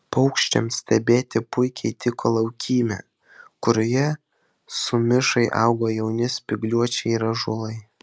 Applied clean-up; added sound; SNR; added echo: none; none; none; none.